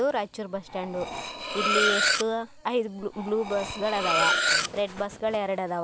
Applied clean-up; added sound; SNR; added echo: none; Cutlery, silverware; -1 dB; none.